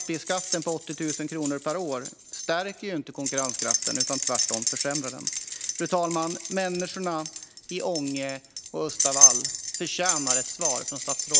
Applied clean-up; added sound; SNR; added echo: none; Keys jangling; -3 dB; none.